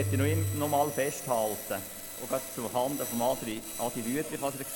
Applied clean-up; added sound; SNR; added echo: none; Sawing; 9 dB; none.